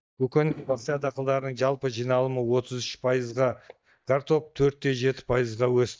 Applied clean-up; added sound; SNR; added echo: neural mask model DeepFilterNet 3.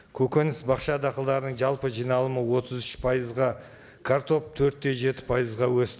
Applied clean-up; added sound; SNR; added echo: none; none; none; none.